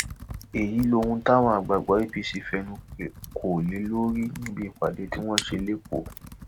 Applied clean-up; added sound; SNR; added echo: none; Computer keyboard + Crushing; 12 dB; none.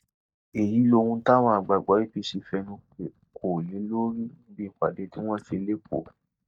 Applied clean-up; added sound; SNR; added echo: neural mask model DeepFilterNet 3.